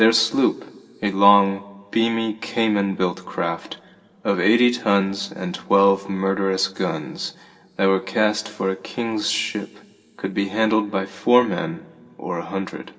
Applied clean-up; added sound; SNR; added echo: none; none; none; reverberation time 1.2 s.